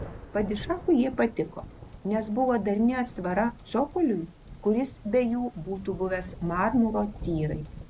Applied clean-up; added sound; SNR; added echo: none; Thunder; 15 dB; none.